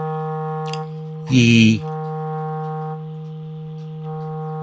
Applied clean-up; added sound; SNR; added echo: none; Wind instrument, woodwind instrument; 5 dB; none.